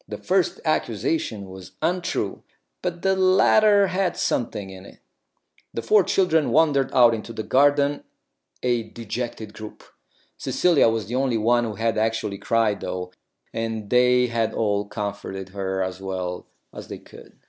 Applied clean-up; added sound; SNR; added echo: none; none; none; none.